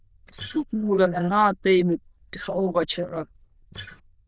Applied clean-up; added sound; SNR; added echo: neural diffusion model UNIVERSE++.